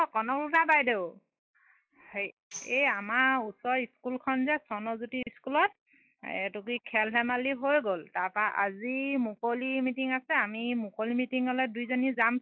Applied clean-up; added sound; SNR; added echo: classical method log-MMSE.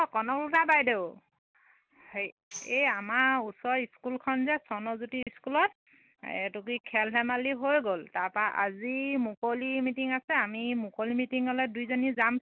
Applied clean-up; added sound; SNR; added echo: none; Tambourine; 20 dB; none.